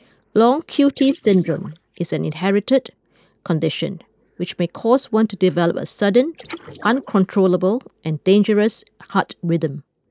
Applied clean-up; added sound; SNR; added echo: neural mask model Resemble Enhance denoiser.